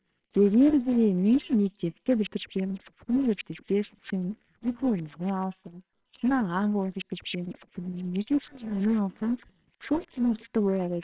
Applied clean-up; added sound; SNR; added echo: neural separator model SepFormer WHAMR!.